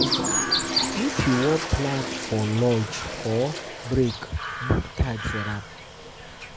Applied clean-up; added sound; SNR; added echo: none; Toilet flush + Chirp, tweet; 3 dB; none.